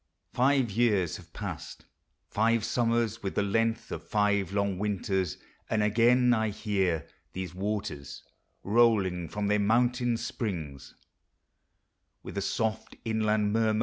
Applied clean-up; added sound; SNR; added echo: none; none; none; none.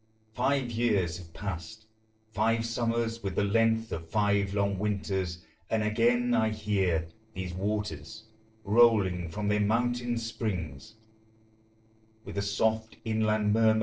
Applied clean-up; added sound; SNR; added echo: neural separator model SepFormer DNS4.